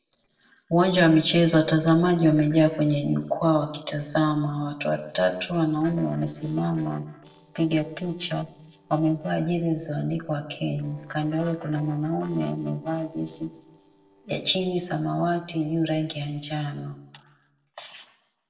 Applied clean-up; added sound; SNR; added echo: neural separator model SepFormer DNS4.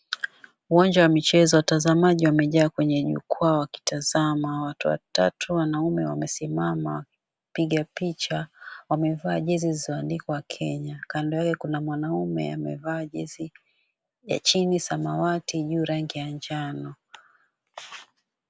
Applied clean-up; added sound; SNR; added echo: none; none; none; none.